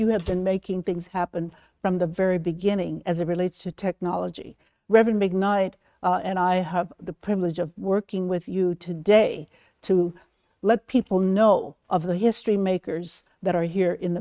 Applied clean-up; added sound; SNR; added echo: neural mask model RNNoise.